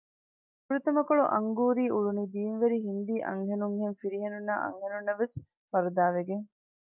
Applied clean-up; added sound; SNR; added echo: none; none; none; none.